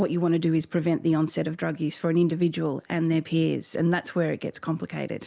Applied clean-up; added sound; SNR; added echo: none; none; none; none.